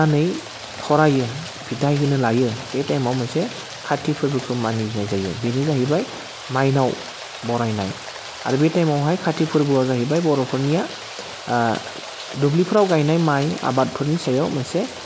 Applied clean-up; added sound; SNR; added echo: none; Rain; 14 dB; none.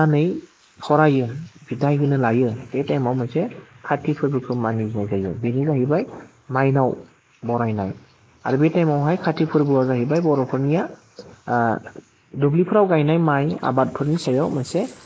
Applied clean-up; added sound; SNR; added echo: neural mask model Resemble Enhance denoiser.